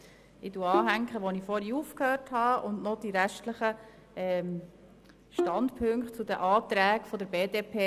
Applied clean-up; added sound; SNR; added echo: none; Bowed string instrument; 7 dB; none.